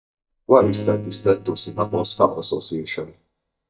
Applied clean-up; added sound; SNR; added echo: neural mask model DeepFilterNet 3.